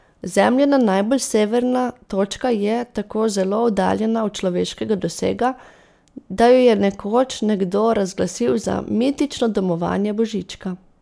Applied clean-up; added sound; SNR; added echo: none; none; none; none.